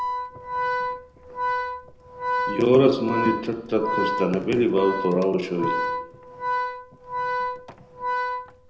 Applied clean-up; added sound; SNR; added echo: none; Organ; 3 dB; reverberation time 0.7 s.